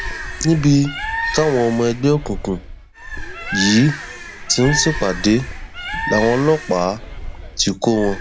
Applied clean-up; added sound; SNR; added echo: none; Bird; 8 dB; none.